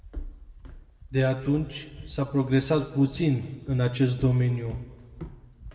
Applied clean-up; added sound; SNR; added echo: none; Walk, footsteps; 16 dB; reverberation time 1.6 s.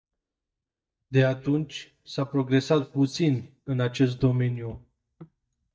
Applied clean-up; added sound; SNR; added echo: neural mask model DeepFilterNet 3.